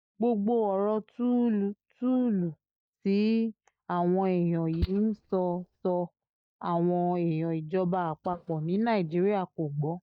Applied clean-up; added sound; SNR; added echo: neural mask model DeepFilterNet 3.